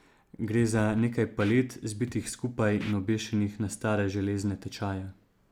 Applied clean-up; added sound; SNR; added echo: none; Scratching (performance technique); 19 dB; none.